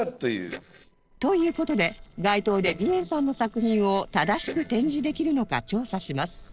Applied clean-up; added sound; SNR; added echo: neural separator model SepFormer DNS4.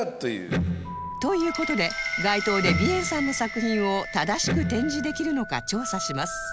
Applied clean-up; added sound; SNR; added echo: none; Electric guitar; 5 dB; none.